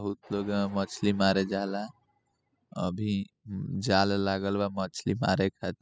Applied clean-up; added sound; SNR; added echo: classical method spectral subtraction.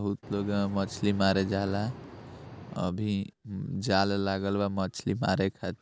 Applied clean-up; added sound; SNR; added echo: none; Boat, Water vehicle; 15 dB; none.